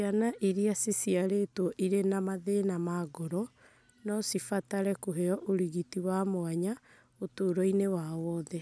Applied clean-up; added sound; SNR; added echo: none; none; none; none.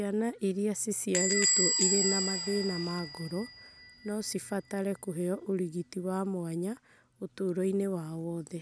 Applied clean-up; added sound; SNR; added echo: none; Squeak / Bell; 3 dB; none.